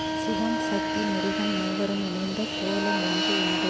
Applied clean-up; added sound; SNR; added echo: none; Fixed-wing aircraft, airplane + Wind instrument, woodwind instrument; -2 dB; none.